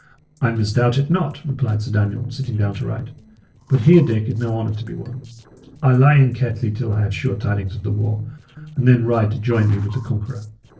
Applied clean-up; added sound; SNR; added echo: neural separator model SepFormer DNS4.